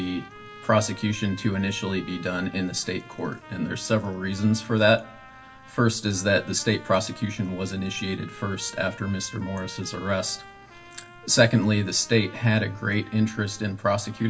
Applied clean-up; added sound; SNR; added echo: none; Trumpet; 20 dB; reverberation time 0.2 s.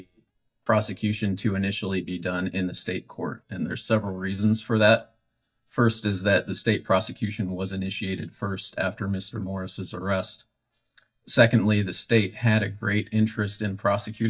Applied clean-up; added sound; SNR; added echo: neural mask model DeepFilterNet 3.